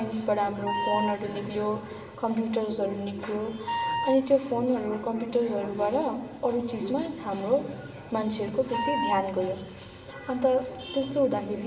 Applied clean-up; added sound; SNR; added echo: none; Wind instrument, woodwind instrument; 3 dB; reverberation time 1.1 s.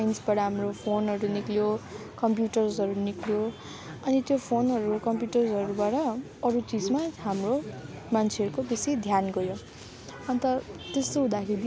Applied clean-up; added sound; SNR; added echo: none; none; none; none.